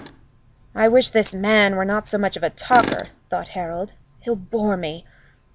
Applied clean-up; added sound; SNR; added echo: none; Tools; 15 dB; none.